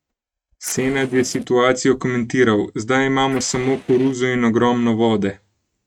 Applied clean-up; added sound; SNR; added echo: neural mask model RNNoise.